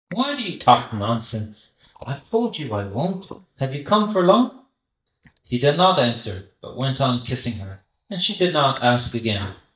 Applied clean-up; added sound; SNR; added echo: neural mask model DeepFilterNet 3.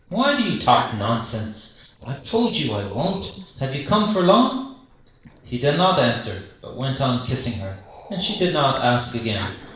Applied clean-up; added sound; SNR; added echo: neural separator model SepFormer DNS4.